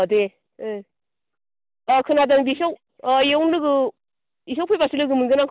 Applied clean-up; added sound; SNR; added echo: none; none; none; none.